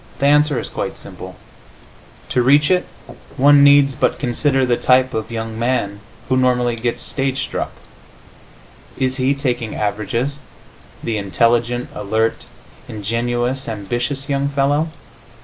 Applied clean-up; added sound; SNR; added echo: none; none; none; none.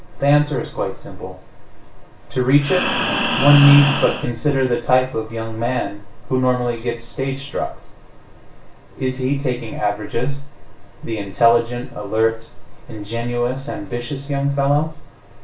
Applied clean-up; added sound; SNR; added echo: none; Breathing; 2 dB; reverberation time 0.3 s.